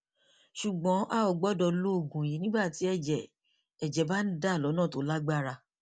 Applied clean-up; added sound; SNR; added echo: none; none; none; none.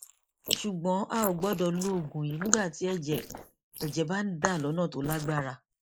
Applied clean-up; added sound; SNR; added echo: neural mask model Resemble Enhance denoiser.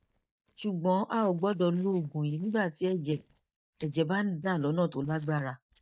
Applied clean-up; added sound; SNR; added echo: neural mask model DeepFilterNet 3.